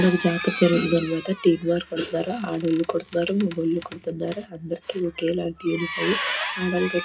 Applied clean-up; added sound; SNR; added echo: none; Squeak; 9 dB; reverberation time 0.3 s.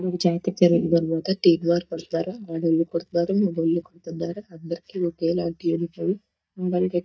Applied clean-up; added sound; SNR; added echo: neural mask model DeepFilterNet 3.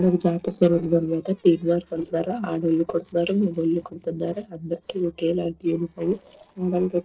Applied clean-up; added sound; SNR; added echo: neural separator model SepFormer DNS4.